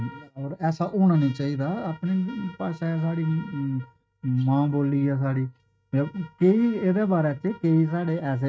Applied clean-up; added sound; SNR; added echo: neural mask model RNNoise.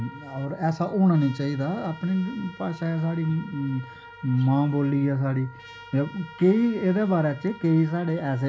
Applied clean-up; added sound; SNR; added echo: none; Trumpet + Wind instrument, woodwind instrument; 20 dB; none.